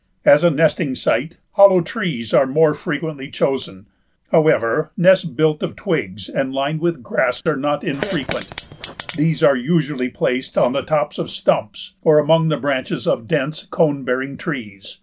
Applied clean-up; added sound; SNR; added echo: none; Fart; 11 dB; none.